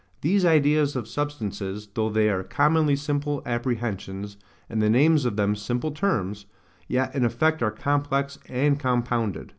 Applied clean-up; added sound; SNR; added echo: none; none; none; none.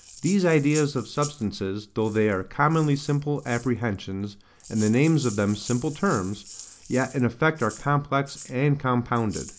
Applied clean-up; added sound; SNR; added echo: none; Rattle (instrument); 19 dB; none.